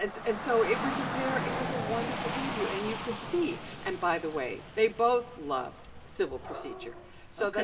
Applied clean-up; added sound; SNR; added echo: none; Rain / Dog; 6 dB; reverberation time 1.9 s.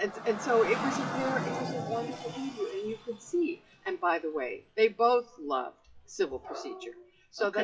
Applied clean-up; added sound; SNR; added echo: classical method WPE with log-MMSE.